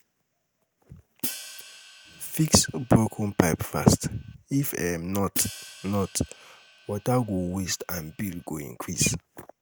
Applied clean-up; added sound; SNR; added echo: none; Hi-hat; 14 dB; none.